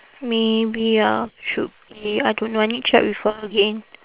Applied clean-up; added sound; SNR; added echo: neural separator model SepFormer WHAM!.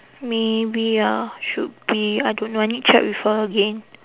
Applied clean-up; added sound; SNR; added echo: none; none; none; none.